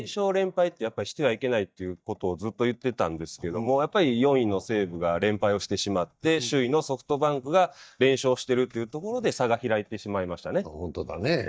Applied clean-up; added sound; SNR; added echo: neural mask model DeepFilterNet 3.